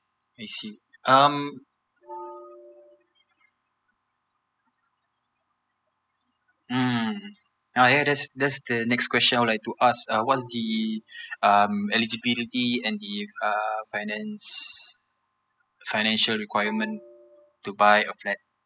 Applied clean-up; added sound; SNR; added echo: classical method spectral subtraction.